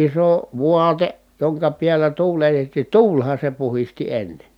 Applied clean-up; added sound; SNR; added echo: none; none; none; none.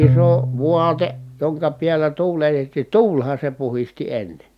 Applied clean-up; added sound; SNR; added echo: none; Bowed string instrument; 4 dB; none.